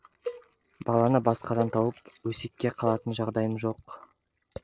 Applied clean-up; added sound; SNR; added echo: neural separator model SepFormer DNS4.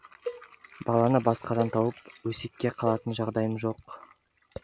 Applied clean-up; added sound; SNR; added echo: none; Cowbell; 14 dB; none.